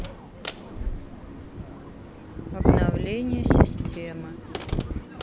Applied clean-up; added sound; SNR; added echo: none; Slam; 11 dB; none.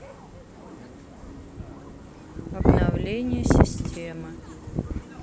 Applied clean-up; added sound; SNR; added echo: none; none; none; none.